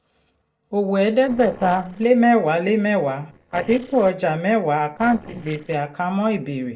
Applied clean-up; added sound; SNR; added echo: neural separator model SepFormer DNS4.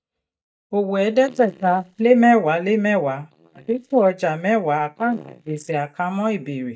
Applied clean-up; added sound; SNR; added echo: neural mask model DeepFilterNet 3.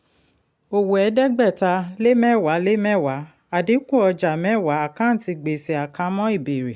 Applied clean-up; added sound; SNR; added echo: none; none; none; none.